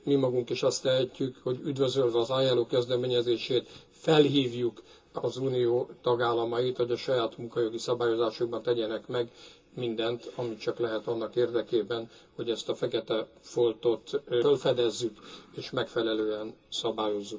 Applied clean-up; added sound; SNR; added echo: none; none; none; reverberation time 0.2 s.